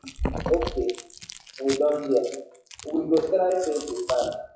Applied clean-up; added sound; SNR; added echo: classical method WPE with log-MMSE.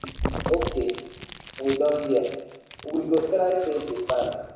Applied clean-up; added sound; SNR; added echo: none; Chewing, mastication; 9 dB; reverberation time 1.0 s.